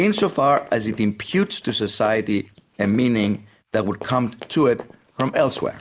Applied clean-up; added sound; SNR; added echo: neural mask model Resemble Enhance denoiser.